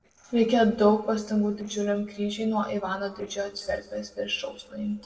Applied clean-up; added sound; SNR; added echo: neural separator model SepFormer DNS4.